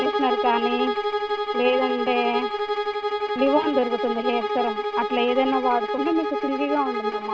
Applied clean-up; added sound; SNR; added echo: none; Bowed string instrument; 1 dB; none.